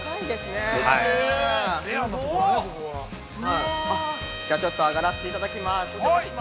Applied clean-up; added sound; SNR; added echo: none; Harmonica; 11 dB; none.